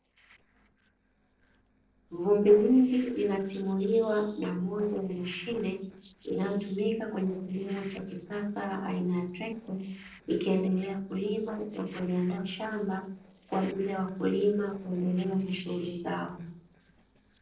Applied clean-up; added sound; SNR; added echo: neural separator model SepFormer DNS4.